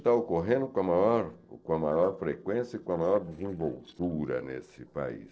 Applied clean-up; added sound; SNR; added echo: neural separator model SepFormer DNS4.